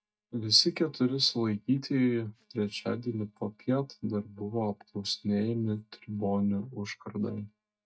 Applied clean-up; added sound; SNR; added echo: neural mask model DeepFilterNet 3.